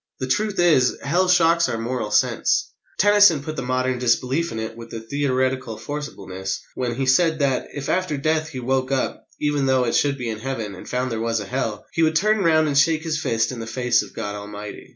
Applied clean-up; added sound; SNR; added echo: none; none; none; none.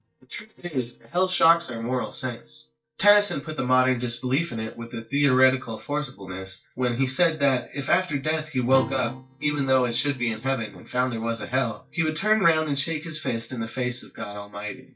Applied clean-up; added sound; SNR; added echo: neural mask model DeepFilterNet 3.